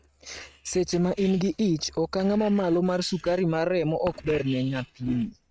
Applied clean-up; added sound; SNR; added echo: neural mask model RNNoise.